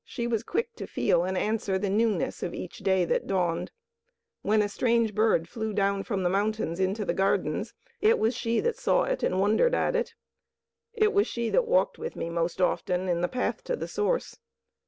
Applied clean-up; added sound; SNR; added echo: none; none; none; none.